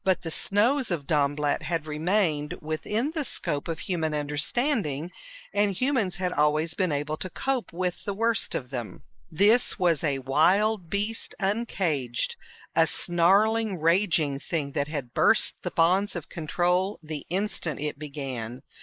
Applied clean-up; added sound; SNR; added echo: neural mask model Resemble Enhance denoiser.